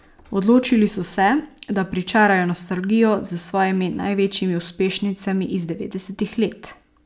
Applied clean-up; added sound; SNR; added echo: none; none; none; none.